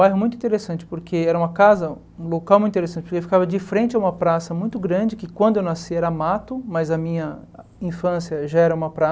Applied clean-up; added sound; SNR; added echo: none; none; none; none.